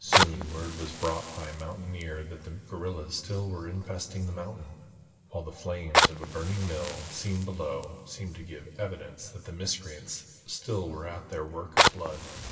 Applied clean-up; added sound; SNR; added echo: none; Fire; -2 dB; reverberation time 2.2 s.